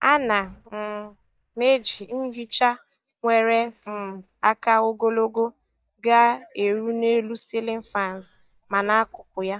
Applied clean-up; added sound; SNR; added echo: neural mask model DeepFilterNet 3.